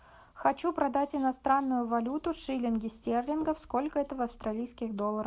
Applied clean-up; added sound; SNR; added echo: none; none; none; none.